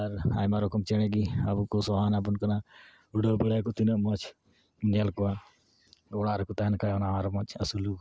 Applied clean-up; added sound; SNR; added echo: none; none; none; none.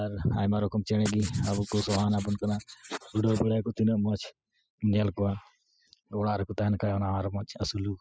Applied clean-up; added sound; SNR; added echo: classical method spectral subtraction.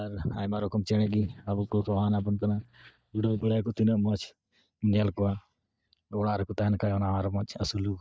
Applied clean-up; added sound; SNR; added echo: neural mask model DeepFilterNet 3.